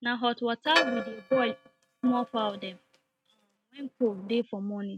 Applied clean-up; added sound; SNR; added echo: neural mask model RNNoise.